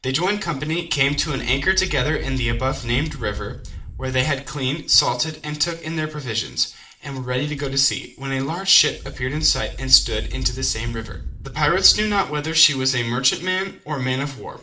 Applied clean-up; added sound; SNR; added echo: none; Thunder / Wind; 7 dB; reverberation time 0.4 s.